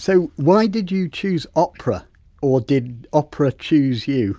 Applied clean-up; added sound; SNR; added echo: none; none; none; none.